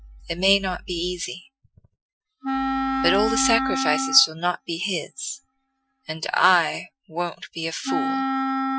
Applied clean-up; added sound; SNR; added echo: classical method Wiener filter.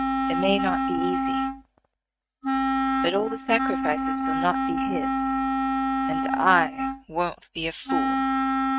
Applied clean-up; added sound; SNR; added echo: neural mask model RNNoise.